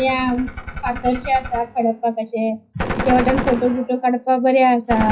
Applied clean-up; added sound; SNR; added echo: classical method WPE with log-MMSE.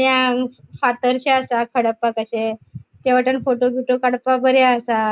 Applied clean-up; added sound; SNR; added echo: none; none; none; none.